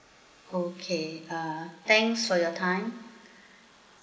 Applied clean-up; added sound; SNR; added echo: neural mask model Resemble Enhance denoiser.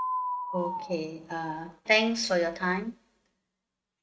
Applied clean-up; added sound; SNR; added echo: neural mask model RNNoise.